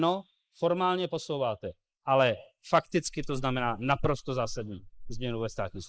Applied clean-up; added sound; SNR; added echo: neural mask model Resemble Enhance denoiser.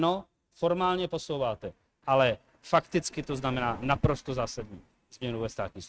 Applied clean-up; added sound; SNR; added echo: neural mask model RNNoise.